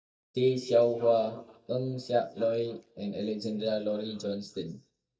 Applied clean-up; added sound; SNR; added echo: neural mask model DeepFilterNet 3.